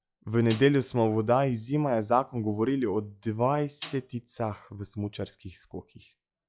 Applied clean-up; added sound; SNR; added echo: classical method log-MMSE.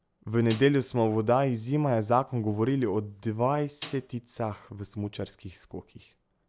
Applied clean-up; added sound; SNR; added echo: none; Snare drum; 19 dB; none.